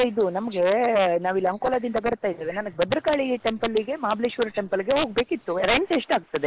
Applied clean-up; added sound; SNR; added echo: neural mask model Resemble Enhance denoiser.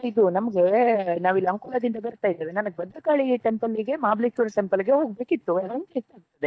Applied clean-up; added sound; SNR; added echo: neural mask model DeepFilterNet 3.